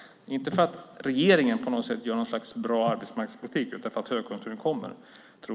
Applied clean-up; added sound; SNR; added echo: none; none; none; none.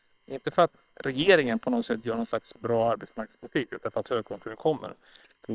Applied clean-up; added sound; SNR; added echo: neural separator model SepFormer WHAM!.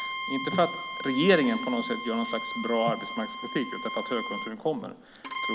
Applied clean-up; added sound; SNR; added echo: none; Bowed string instrument; 7 dB; none.